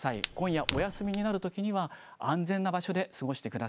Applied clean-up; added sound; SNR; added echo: none; Fire; 5 dB; none.